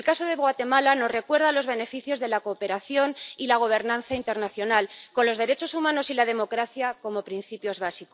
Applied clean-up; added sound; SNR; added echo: none; none; none; none.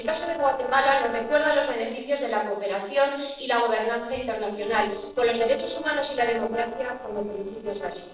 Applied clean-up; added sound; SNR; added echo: neural separator model SepFormer DNS4.